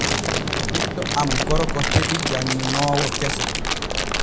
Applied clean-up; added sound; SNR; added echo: none; Ocean + Crumpling, crinkling; -3 dB; none.